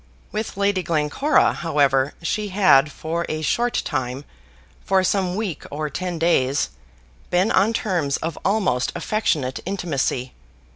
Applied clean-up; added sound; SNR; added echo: none; none; none; none.